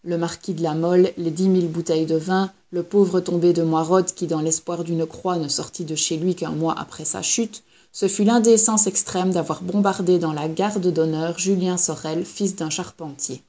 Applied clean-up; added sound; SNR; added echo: none; none; none; none.